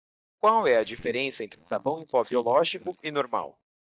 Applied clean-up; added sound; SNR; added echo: neural mask model DeepFilterNet 3.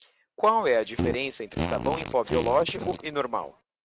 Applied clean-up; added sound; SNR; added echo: neural mask model RNNoise.